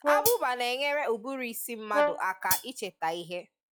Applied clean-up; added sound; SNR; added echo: classical method log-MMSE.